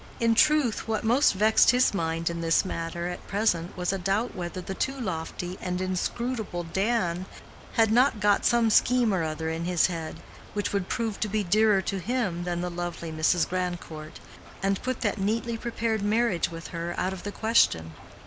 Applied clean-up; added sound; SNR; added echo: none; Stream / Trickle, dribble; 19 dB; none.